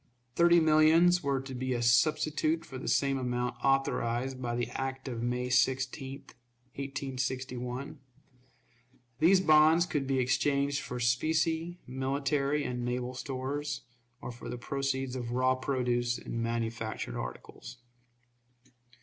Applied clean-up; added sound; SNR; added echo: none; none; none; none.